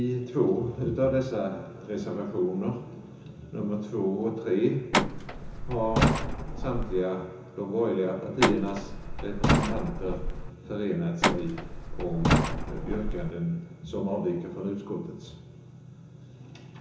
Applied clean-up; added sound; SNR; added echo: none; Truck; -3 dB; reverberation time 0.7 s.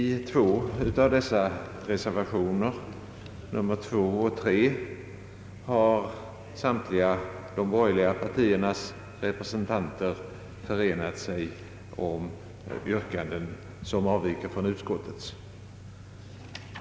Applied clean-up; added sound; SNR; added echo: none; none; none; none.